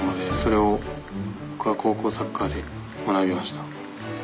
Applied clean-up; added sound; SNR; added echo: none; Zipper (clothing); 18 dB; none.